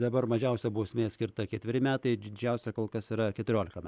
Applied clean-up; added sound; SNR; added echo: none; none; none; none.